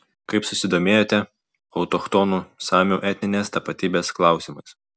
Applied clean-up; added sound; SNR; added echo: none; none; none; none.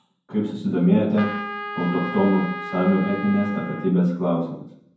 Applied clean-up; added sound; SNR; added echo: none; Trumpet; 10 dB; reverberation time 0.9 s.